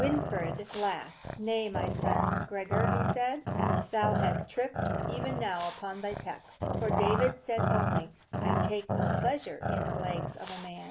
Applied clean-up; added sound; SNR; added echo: none; Growling; -2 dB; none.